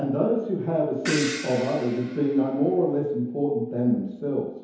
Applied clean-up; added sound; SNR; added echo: none; Crash cymbal; 11 dB; reverberation time 1.0 s.